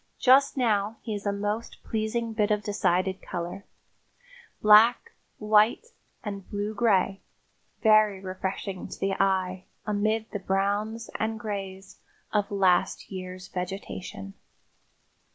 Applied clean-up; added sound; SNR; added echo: none; none; none; none.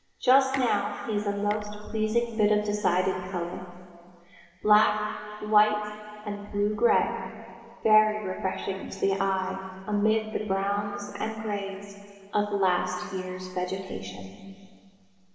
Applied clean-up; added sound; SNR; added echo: none; Tick; 18 dB; reverberation time 2.3 s.